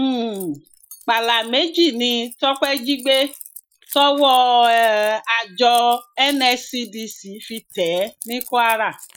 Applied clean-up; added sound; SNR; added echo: classical method Wiener filter.